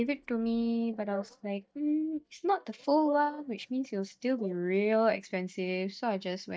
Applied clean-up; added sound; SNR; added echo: neural mask model DeepFilterNet 3.